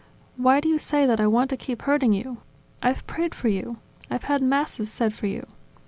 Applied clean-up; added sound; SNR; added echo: none; Wind; 18 dB; none.